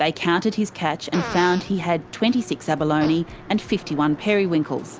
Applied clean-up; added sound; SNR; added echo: none; Fart + Keyboard (musical); 16 dB; none.